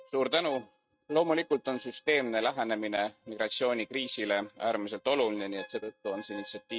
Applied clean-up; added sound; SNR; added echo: neural mask model RNNoise.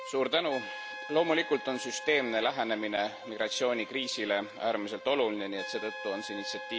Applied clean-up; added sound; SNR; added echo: none; Trumpet + Bowed string instrument; 12 dB; none.